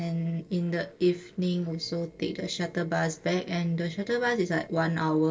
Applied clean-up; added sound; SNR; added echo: neural separator model SepFormer DNS4.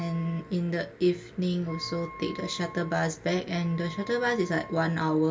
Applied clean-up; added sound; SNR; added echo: none; Wind instrument, woodwind instrument; 18 dB; reverberation time 0.1 s.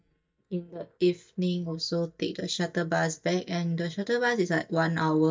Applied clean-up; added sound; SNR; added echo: neural mask model DeepFilterNet 3.